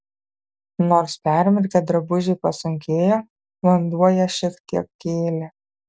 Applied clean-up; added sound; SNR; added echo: none; none; none; none.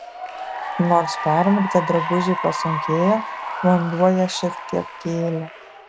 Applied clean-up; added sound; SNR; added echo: none; Applause / Cheering; 7 dB; none.